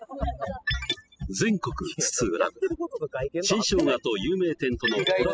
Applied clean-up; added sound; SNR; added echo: classical method spectral subtraction.